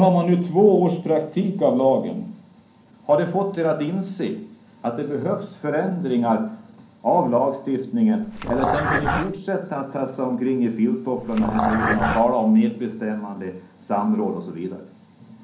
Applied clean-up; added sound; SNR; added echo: none; Dog; 2 dB; reverberation time 0.6 s.